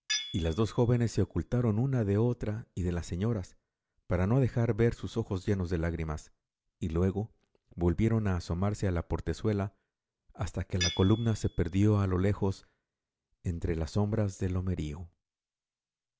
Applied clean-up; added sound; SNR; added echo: none; Tools; 13 dB; none.